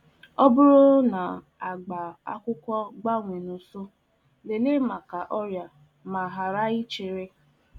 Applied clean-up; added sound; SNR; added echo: none; none; none; none.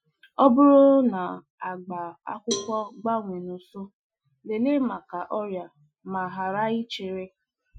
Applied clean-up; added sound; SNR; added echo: classical method Wiener filter.